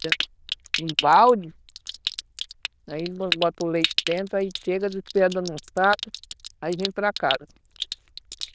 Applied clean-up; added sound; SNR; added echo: neural diffusion model UNIVERSE++.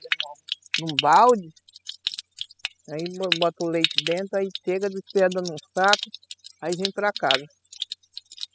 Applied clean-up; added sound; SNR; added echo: classical method spectral subtraction.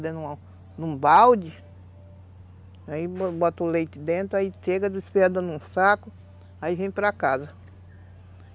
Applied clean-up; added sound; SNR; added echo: none; none; none; none.